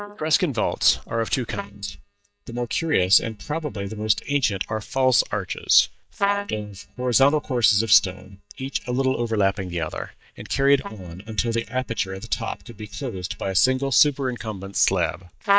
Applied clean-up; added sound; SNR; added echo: neural mask model DeepFilterNet 3.